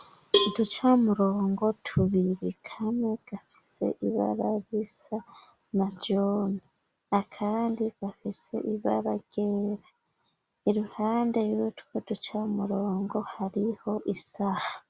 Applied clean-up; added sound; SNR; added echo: none; Cowbell; 3 dB; none.